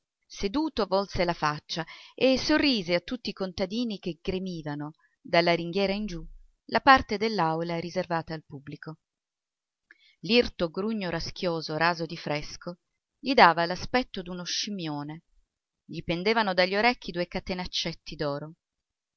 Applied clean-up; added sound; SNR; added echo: none; none; none; none.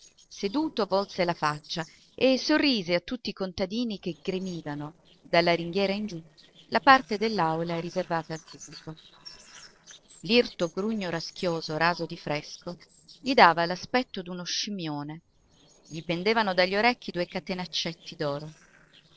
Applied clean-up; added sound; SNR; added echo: neural separator model SepFormer DNS4.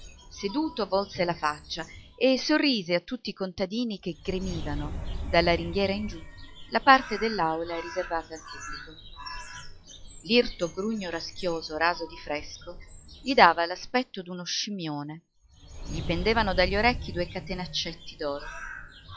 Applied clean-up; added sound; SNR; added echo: classical method log-MMSE.